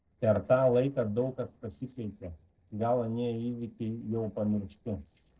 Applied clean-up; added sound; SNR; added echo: neural separator model SepFormer DNS4.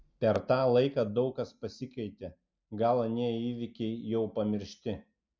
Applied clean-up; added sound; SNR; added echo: none; none; none; none.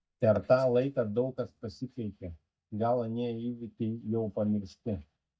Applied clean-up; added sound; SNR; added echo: neural mask model DeepFilterNet 3.